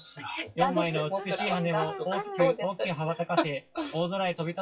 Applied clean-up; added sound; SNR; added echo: classical method WPE with log-MMSE.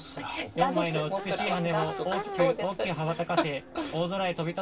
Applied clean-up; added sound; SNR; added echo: none; Crowd / Race car, auto racing / Accelerating, revving, vroom; 12 dB; reverberation time 0.2 s.